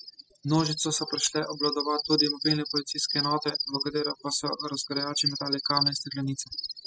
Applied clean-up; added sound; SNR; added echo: classical method spectral subtraction.